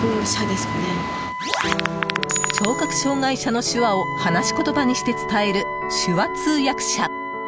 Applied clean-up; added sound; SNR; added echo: none; Wind instrument, woodwind instrument; 7 dB; none.